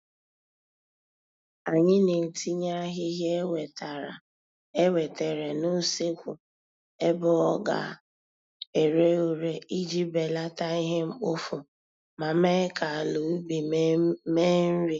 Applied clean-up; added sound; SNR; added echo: none; none; none; none.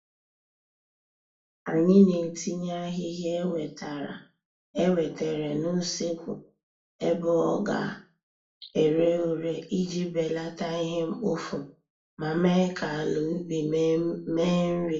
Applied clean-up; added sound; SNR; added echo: none; none; none; reverberation time 0.3 s.